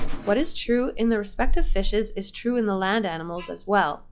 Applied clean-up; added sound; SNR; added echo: classical method log-MMSE.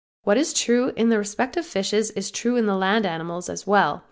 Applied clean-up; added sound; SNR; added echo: none; none; none; none.